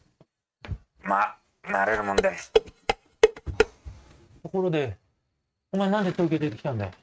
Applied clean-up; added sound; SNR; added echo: neural mask model RNNoise.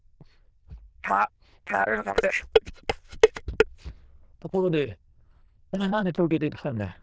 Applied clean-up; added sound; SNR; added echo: neural diffusion model UNIVERSE++.